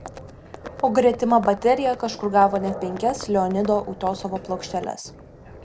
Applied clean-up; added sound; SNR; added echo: none; Livestock, farm animals, working animals; 15 dB; none.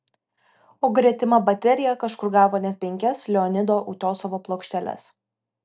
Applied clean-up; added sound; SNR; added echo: none; none; none; none.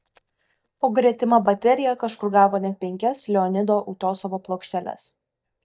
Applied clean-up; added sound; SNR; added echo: neural mask model DeepFilterNet 3.